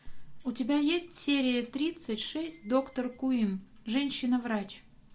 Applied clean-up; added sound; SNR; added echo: none; none; none; reverberation time 0.3 s.